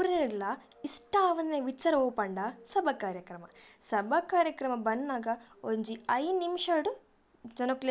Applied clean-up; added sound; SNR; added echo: none; none; none; none.